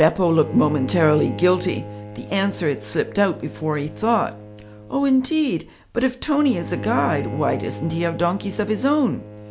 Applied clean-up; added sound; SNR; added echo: none; Bowed string instrument; 12 dB; none.